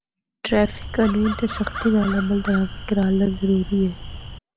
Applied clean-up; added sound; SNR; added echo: none; Crow; 10 dB; none.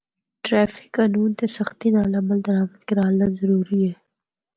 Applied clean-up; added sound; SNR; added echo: none; none; none; none.